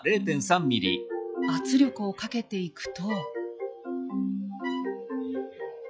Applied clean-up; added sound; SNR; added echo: classical method log-MMSE.